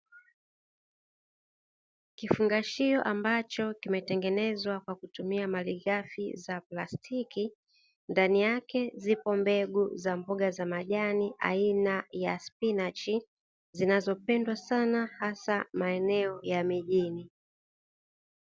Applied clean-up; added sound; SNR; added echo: none; none; none; none.